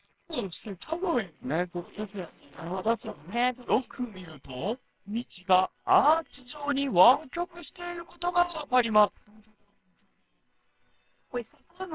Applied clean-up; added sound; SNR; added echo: neural separator model SepFormer WHAMR!.